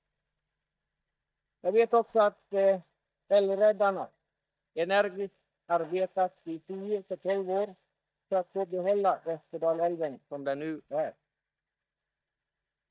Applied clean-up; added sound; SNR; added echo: neural mask model DeepFilterNet 3.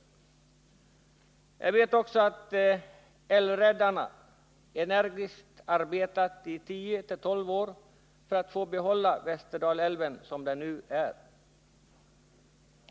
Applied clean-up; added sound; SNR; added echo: none; none; none; none.